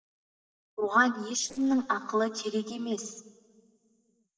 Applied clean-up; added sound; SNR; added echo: neural separator model SepFormer DNS4.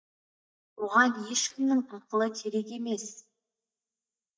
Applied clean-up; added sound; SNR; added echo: neural mask model DeepFilterNet 3.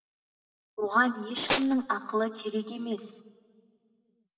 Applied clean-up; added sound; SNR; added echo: none; Tools; -1 dB; reverberation time 2.4 s.